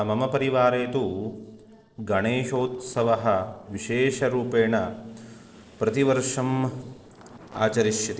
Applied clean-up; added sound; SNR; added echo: neural separator model SepFormer DNS4.